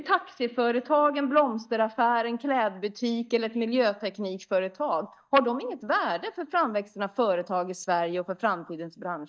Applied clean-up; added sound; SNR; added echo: neural mask model DeepFilterNet 3.